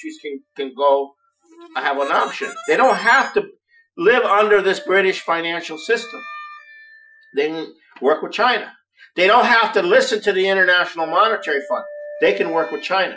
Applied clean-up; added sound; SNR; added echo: classical method Wiener filter.